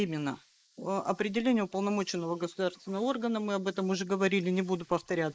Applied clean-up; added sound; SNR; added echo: neural mask model Resemble Enhance denoiser.